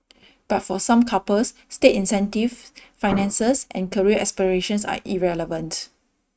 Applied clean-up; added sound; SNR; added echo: neural mask model RNNoise.